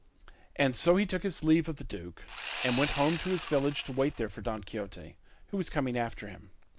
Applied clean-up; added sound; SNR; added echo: none; Sawing; 6 dB; none.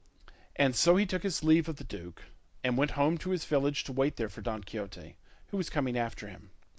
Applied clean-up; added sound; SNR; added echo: none; none; none; none.